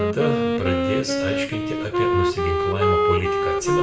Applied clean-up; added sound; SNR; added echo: none; Wind instrument, woodwind instrument; -5 dB; reverberation time 0.6 s.